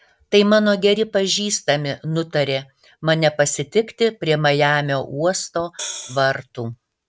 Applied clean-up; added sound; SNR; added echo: neural mask model RNNoise.